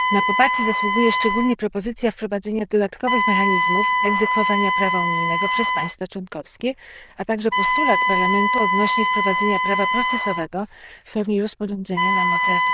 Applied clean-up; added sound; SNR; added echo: neural diffusion model UNIVERSE++.